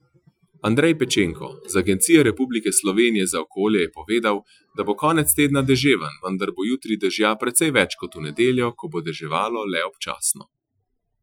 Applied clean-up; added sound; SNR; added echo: classical method Wiener filter.